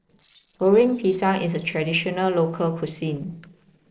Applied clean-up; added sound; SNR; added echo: neural separator model SepFormer DNS4.